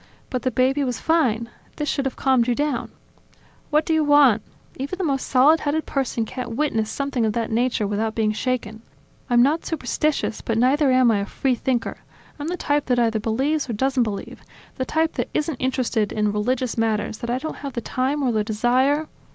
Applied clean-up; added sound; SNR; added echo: none; none; none; none.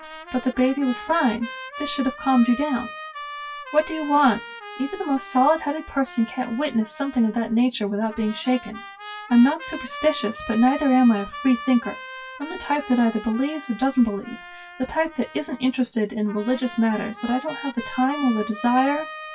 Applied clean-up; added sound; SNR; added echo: classical method WPE with log-MMSE.